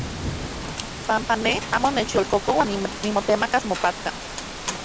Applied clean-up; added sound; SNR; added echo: none; Rain; 7 dB; none.